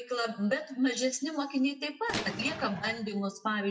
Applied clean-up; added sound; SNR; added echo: classical method WPE with log-MMSE.